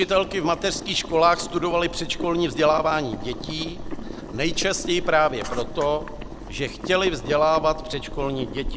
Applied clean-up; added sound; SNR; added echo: none; Boiling; 9 dB; none.